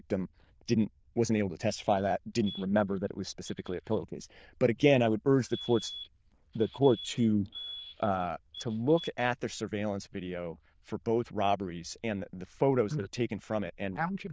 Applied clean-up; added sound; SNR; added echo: neural diffusion model UNIVERSE++.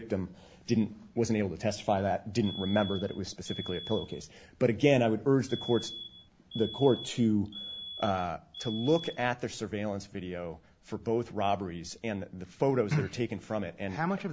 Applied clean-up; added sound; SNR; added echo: none; Alarm; 13 dB; none.